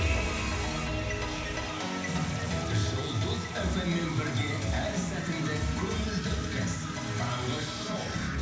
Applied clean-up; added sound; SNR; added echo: none; Wind instrument, woodwind instrument; 18 dB; reverberation time 0.9 s.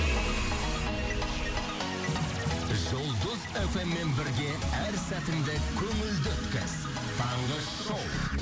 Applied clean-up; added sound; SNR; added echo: none; none; none; none.